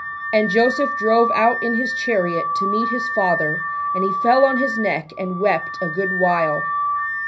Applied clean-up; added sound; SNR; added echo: none; Alarm / Car; 3 dB; reverberation time 0.4 s.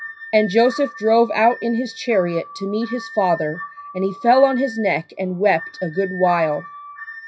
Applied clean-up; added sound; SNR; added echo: classical method WPE with log-MMSE.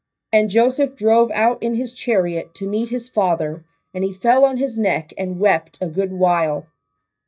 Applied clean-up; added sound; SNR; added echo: neural mask model DeepFilterNet 3.